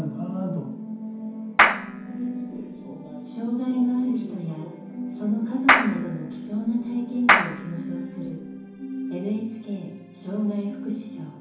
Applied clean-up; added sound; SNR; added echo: none; Clapping; -4 dB; reverberation time 0.9 s.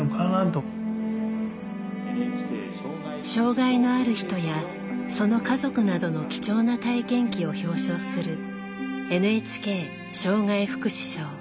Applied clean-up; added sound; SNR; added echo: none; none; none; none.